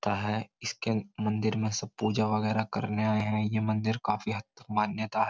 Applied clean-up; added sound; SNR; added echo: none; none; none; none.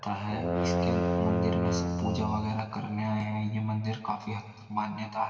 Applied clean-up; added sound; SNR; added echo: none; Brass instrument; -2 dB; reverberation time 2.5 s.